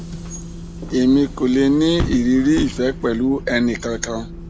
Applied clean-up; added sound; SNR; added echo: none; Bus / Engine; 11 dB; none.